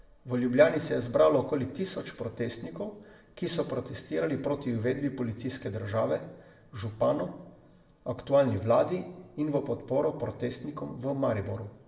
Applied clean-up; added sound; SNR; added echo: none; none; none; reverberation time 0.6 s.